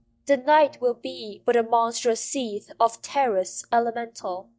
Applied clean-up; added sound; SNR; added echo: neural mask model DeepFilterNet 3.